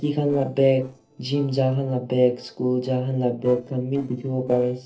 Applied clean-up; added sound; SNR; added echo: neural separator model SepFormer DNS4.